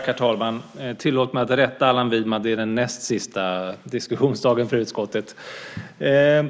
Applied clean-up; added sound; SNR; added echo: none; none; none; none.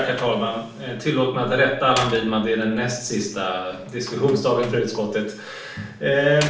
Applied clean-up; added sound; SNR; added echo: none; Slam; 17 dB; reverberation time 0.5 s.